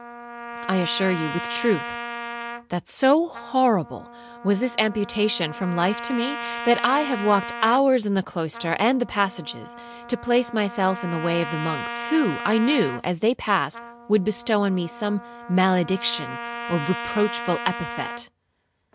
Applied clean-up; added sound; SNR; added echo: none; Trumpet; 10 dB; none.